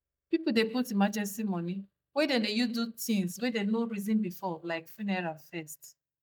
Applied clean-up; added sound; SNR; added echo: neural mask model DeepFilterNet 3.